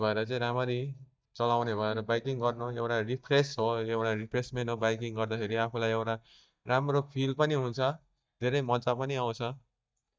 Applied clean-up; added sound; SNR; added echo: neural mask model DeepFilterNet 3.